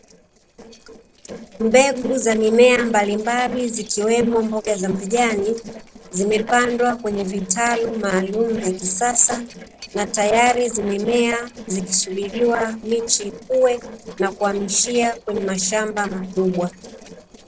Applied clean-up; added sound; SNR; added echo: neural separator model SepFormer DNS4.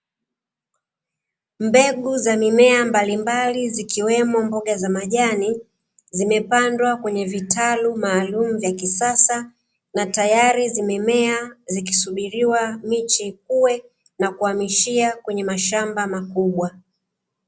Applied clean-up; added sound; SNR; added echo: none; none; none; none.